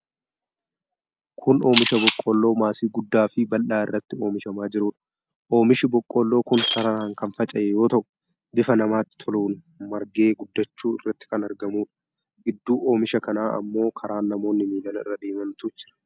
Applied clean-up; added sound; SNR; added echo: none; Shatter + Camera; 4 dB; none.